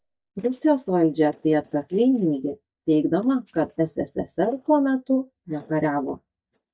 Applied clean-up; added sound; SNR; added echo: neural mask model DeepFilterNet 3.